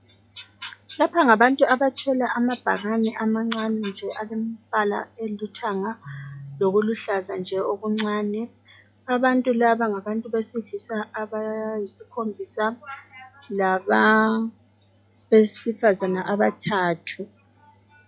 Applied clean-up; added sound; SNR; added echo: classical method log-MMSE.